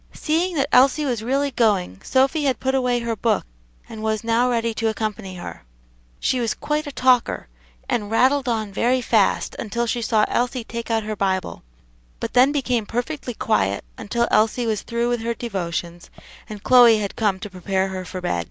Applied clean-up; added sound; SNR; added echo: none; none; none; none.